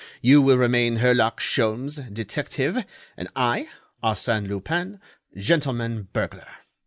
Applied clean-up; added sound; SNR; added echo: none; none; none; none.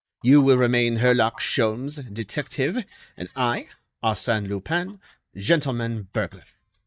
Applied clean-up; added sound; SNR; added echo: neural mask model DeepFilterNet 3.